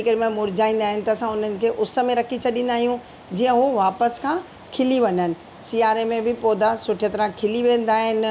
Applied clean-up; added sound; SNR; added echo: none; none; none; none.